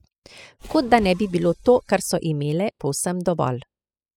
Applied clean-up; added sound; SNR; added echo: classical method spectral subtraction.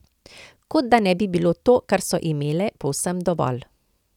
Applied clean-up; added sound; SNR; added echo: none; none; none; none.